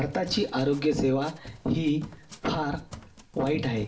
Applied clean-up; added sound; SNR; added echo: none; Run; 17 dB; reverberation time 0.4 s.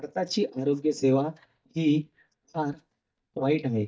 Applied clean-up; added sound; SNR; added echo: neural mask model DeepFilterNet 3.